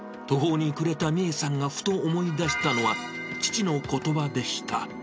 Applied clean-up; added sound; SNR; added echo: none; none; none; none.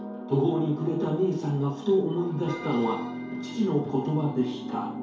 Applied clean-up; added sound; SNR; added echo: none; none; none; reverberation time 2.4 s.